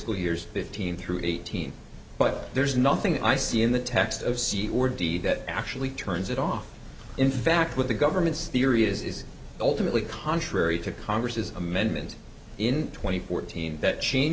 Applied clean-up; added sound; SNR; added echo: none; none; none; none.